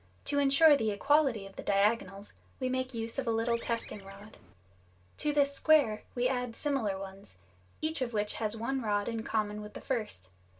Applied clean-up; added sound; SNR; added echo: none; Bird; 17 dB; reverberation time 0.1 s.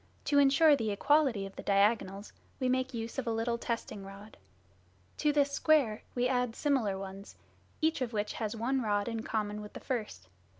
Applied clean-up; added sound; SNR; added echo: none; none; none; none.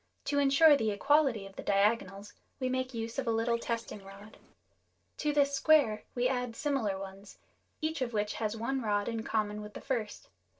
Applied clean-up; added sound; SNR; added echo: neural separator model SepFormer DNS4.